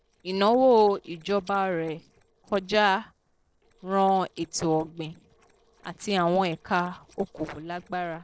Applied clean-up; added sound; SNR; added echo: neural separator model SepFormer DNS4.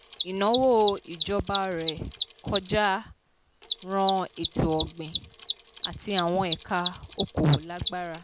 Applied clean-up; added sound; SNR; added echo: none; Mechanisms; 3 dB; none.